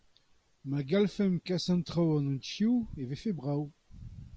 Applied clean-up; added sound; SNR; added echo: none; none; none; none.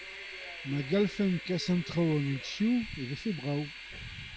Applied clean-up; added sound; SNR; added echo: none; Train; 12 dB; none.